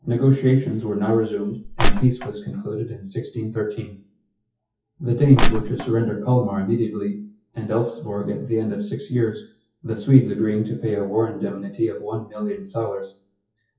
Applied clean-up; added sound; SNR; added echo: classical method WPE with log-MMSE.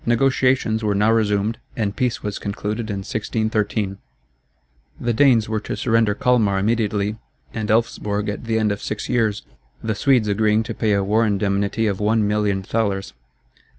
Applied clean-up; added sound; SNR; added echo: none; none; none; none.